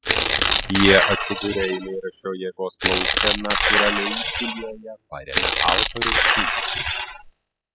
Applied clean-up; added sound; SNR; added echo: classical method spectral subtraction.